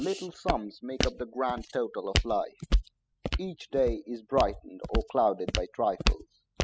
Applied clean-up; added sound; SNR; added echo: classical method spectral subtraction.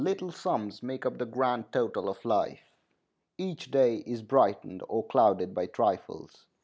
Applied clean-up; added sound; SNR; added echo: none; none; none; none.